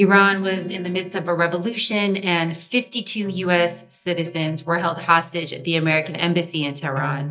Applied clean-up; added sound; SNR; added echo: neural mask model DeepFilterNet 3.